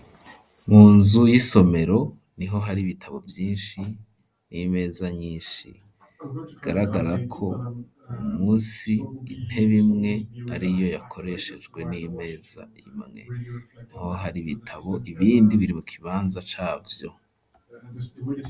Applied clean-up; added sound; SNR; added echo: none; none; none; none.